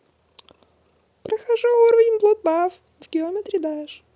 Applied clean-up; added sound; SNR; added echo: none; none; none; none.